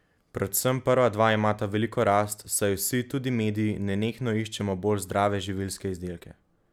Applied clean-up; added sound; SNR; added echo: none; none; none; none.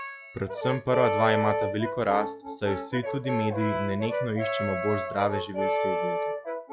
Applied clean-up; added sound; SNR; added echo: classical method log-MMSE.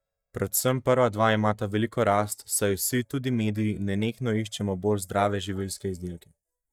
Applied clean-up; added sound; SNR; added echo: neural mask model DeepFilterNet 3.